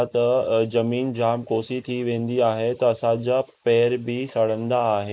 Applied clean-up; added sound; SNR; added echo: neural mask model Resemble Enhance denoiser.